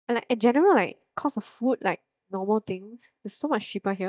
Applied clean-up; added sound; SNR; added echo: neural mask model DeepFilterNet 3.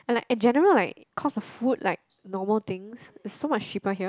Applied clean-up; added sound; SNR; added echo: none; none; none; none.